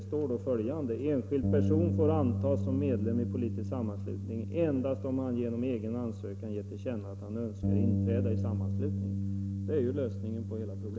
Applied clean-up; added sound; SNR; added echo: none; Bass guitar; 0 dB; none.